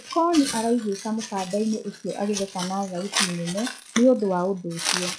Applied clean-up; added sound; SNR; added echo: classical method log-MMSE.